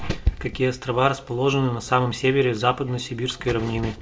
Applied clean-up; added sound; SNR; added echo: none; none; none; reverberation time 0.3 s.